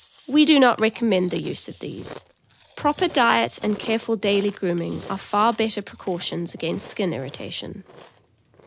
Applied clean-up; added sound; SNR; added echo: none; Chewing, mastication; 19 dB; none.